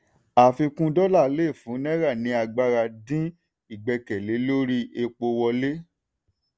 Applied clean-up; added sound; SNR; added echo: none; none; none; none.